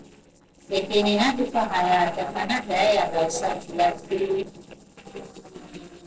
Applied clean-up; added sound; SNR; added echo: neural separator model SepFormer DNS4.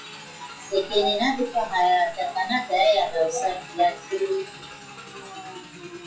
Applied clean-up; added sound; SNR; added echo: classical method WPE with log-MMSE.